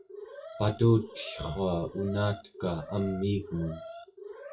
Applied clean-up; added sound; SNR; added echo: classical method WPE with log-MMSE.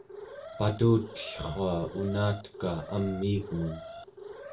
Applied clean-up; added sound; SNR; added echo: none; Alarm; 13 dB; reverberation time 0.2 s.